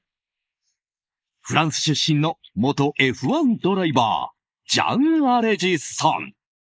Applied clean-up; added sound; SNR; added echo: neural mask model Resemble Enhance denoiser.